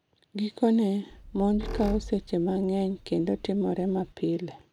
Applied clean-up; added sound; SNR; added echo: none; Squeak; 12 dB; none.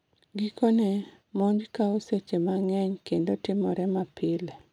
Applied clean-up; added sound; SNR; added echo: none; none; none; none.